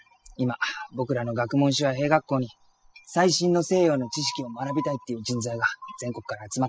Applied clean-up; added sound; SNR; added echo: classical method spectral subtraction.